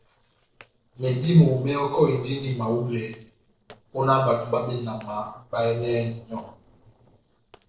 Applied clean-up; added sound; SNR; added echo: neural separator model SepFormer DNS4.